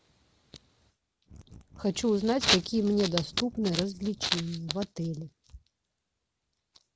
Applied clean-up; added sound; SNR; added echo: none; Mechanisms; 20 dB; none.